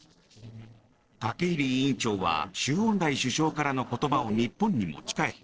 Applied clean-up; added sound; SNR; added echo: neural separator model SepFormer DNS4.